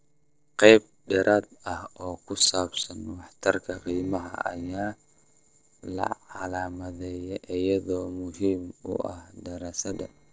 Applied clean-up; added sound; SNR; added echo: neural separator model SepFormer DNS4.